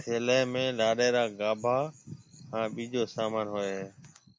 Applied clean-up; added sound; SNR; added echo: none; none; none; none.